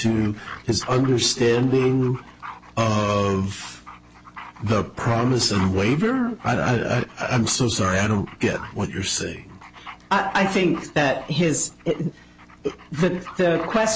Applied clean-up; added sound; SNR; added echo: none; Dog; 18 dB; none.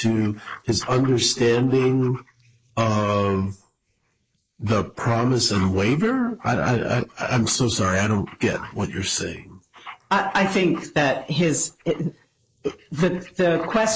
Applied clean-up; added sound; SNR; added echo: neural mask model Resemble Enhance denoiser.